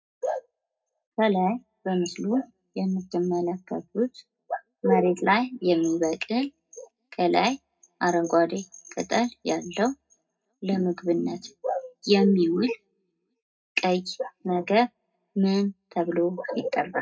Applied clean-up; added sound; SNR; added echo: none; none; none; reverberation time 0.2 s.